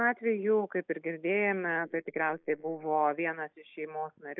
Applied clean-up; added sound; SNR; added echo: neural mask model Resemble Enhance denoiser.